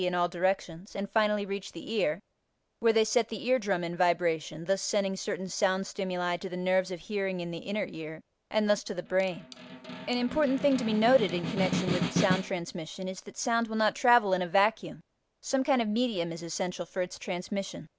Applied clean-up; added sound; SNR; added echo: none; Snare drum; 4 dB; none.